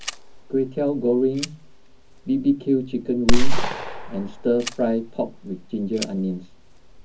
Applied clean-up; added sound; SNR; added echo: none; Gunshot, gunfire; -3 dB; reverberation time 0.4 s.